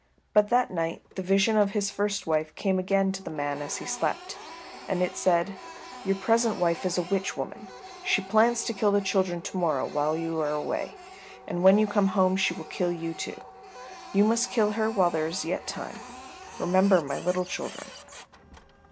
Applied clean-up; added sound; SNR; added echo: none; Printer; 17 dB; none.